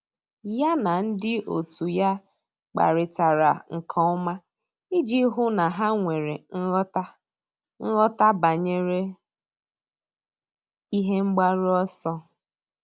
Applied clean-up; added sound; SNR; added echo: none; none; none; none.